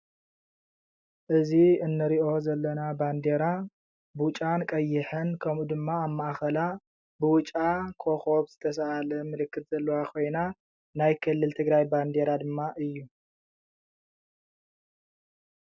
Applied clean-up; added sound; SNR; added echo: none; none; none; none.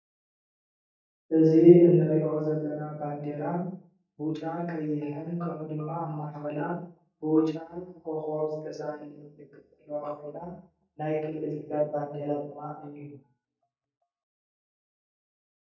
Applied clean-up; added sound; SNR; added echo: neural mask model DeepFilterNet 3.